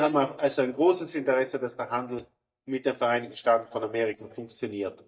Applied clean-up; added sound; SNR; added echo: neural mask model DeepFilterNet 3.